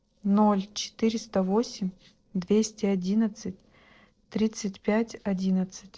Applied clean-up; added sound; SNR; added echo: neural separator model SepFormer DNS4.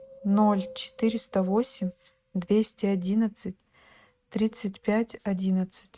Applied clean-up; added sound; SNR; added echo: neural mask model RNNoise.